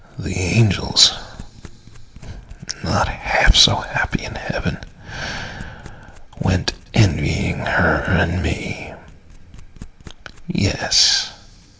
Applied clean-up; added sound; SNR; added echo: none; Domestic sounds, home sounds; 20 dB; reverberation time 0.8 s.